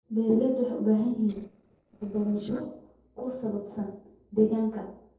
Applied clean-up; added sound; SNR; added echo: neural separator model SepFormer DNS4.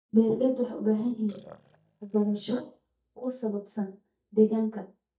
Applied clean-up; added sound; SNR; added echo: neural mask model DeepFilterNet 3.